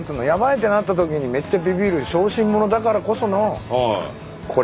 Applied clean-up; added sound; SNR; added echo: none; none; none; none.